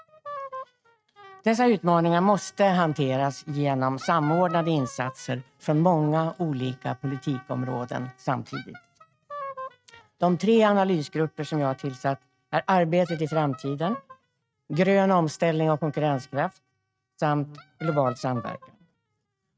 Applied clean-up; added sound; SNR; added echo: neural mask model RNNoise.